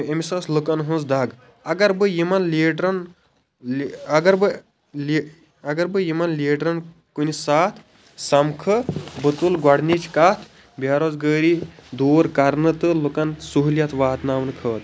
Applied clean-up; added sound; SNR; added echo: none; none; none; none.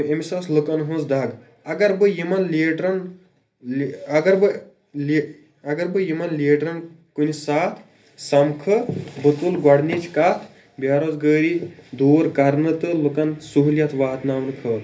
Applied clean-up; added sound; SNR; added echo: none; none; none; reverberation time 0.3 s.